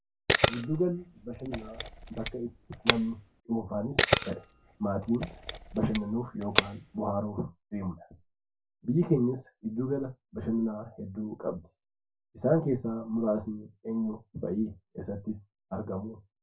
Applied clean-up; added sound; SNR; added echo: none; Camera; 0 dB; reverberation time 0.2 s.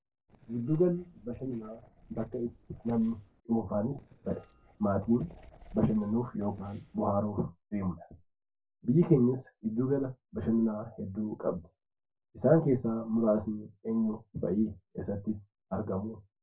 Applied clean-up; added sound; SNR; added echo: neural separator model SepFormer DNS4.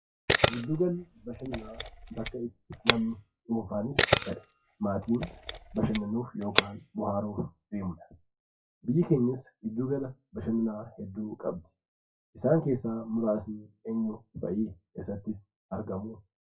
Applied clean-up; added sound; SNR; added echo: classical method WPE with log-MMSE.